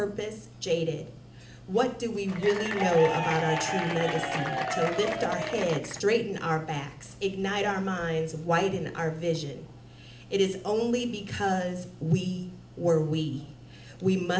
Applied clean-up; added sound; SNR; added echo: none; Applause / Crowd / Cheering; 3 dB; none.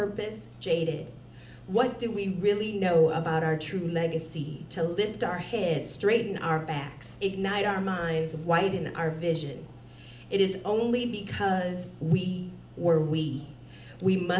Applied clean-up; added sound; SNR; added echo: none; none; none; none.